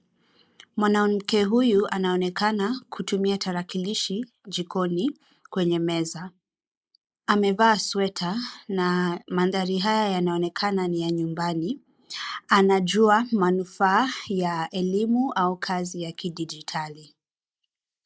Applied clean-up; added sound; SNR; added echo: neural mask model Resemble Enhance denoiser.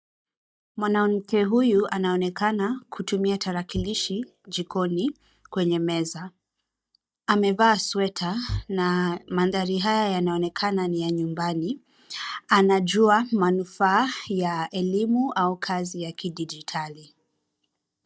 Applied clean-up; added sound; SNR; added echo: neural mask model DeepFilterNet 3.